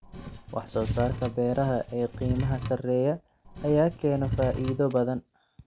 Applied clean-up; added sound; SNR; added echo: none; Wood / Tools; 6 dB; none.